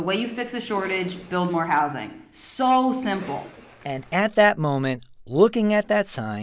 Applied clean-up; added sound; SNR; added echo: none; Cough; 20 dB; none.